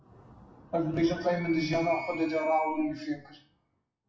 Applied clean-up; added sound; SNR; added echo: classical method WPE with log-MMSE.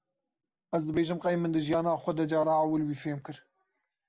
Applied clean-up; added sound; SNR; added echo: none; none; none; none.